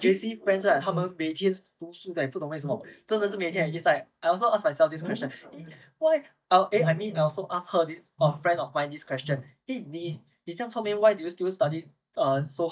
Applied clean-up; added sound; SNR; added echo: neural mask model DeepFilterNet 3.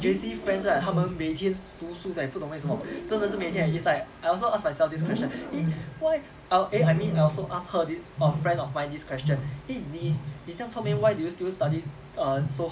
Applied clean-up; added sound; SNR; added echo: none; Wild animals; 3 dB; none.